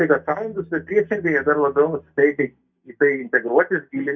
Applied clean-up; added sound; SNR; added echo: neural mask model DeepFilterNet 3.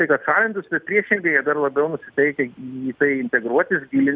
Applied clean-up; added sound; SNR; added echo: none; none; none; none.